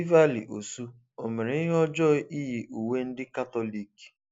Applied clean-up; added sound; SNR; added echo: none; none; none; none.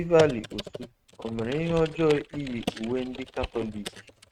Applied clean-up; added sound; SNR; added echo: neural mask model RNNoise.